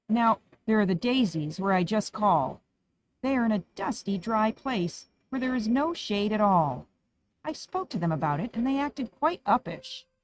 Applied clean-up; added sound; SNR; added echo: neural mask model RNNoise.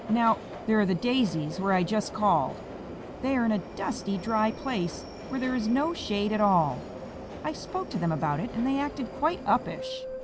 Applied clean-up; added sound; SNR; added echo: none; Subway, metro, underground; 11 dB; none.